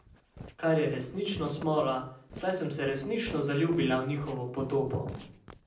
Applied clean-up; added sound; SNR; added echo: none; Walk, footsteps; 18 dB; reverberation time 0.6 s.